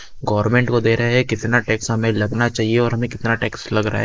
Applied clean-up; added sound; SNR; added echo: neural mask model Resemble Enhance denoiser.